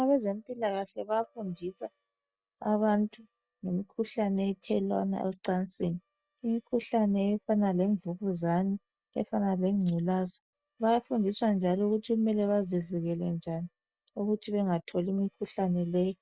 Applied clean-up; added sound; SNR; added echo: neural mask model DeepFilterNet 3.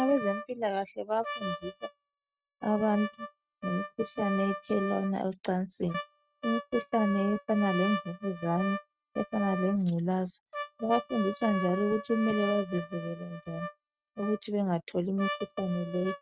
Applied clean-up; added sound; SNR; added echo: neural mask model RNNoise.